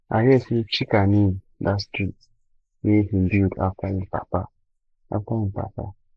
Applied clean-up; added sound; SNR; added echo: neural mask model Resemble Enhance denoiser.